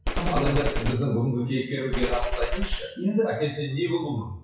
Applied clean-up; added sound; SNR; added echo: classical method WPE with log-MMSE.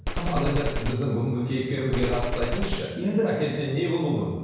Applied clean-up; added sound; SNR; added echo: none; Gunshot, gunfire; 4 dB; reverberation time 1.0 s.